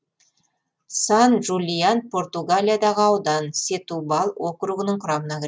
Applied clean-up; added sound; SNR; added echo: none; none; none; none.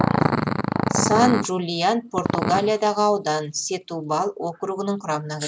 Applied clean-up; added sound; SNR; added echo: none; Growling; 3 dB; none.